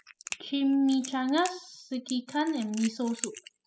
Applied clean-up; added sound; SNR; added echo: classical method spectral subtraction.